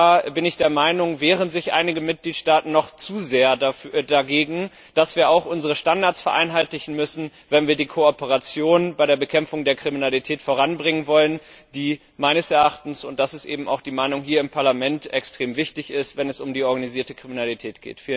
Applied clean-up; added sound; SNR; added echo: none; none; none; none.